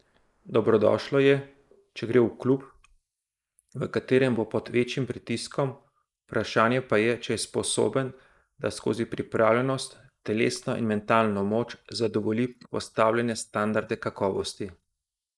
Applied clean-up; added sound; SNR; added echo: neural mask model Resemble Enhance denoiser.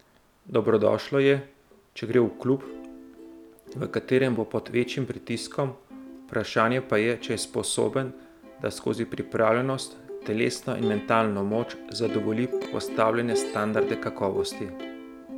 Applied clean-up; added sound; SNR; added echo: none; Plucked string instrument; 10 dB; none.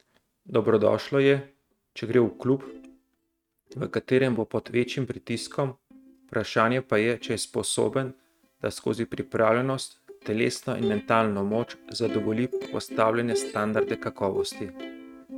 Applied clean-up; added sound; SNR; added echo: neural mask model RNNoise.